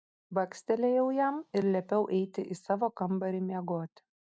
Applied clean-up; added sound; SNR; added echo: none; none; none; none.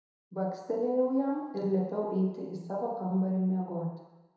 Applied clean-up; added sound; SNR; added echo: none; none; none; reverberation time 1.0 s.